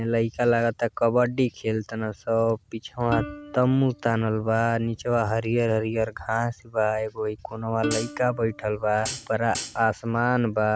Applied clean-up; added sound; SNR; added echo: none; Hi-hat + Plucked string instrument; 12 dB; none.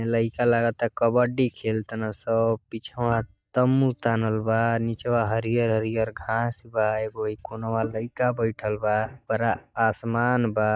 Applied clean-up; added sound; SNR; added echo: neural mask model DeepFilterNet 3.